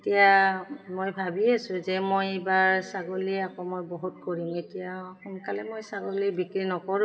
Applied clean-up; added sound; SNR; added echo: none; none; none; reverberation time 2.6 s.